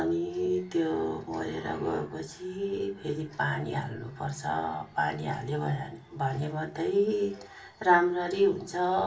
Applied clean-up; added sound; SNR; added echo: none; none; none; reverberation time 0.3 s.